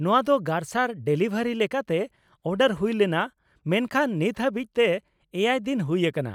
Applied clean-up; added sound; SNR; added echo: none; none; none; none.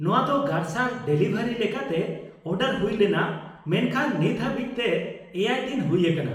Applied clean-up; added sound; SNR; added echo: none; none; none; reverberation time 0.8 s.